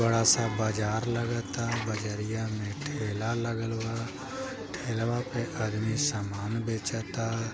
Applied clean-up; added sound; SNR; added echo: none; Brass instrument; 12 dB; none.